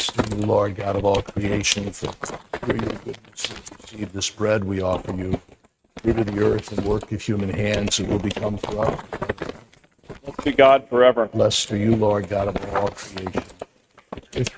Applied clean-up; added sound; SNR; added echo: neural mask model RNNoise.